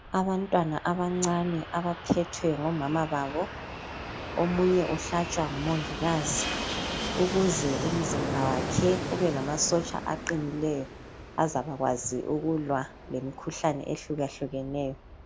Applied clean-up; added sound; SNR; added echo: none; Fixed-wing aircraft, airplane; 7 dB; none.